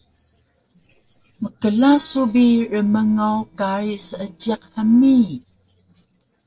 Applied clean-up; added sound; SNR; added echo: neural separator model SepFormer DNS4.